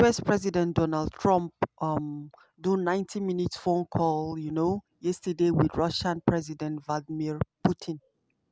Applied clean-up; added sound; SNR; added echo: none; none; none; none.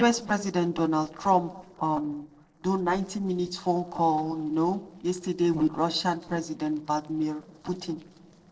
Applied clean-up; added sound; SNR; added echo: neural separator model SepFormer DNS4.